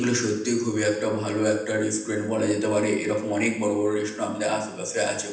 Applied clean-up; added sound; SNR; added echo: none; none; none; reverberation time 0.9 s.